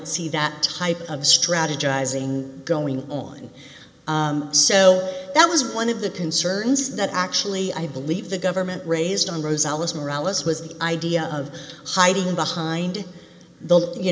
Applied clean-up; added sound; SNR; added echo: none; none; none; none.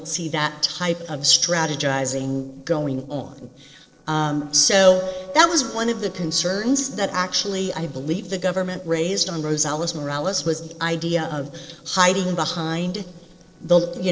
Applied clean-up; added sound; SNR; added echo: neural separator model SepFormer DNS4.